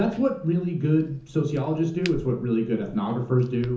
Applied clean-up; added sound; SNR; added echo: none; Crack; 20 dB; reverberation time 0.6 s.